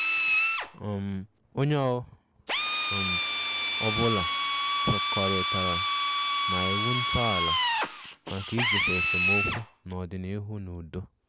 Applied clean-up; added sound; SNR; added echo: none; Drill; -4 dB; none.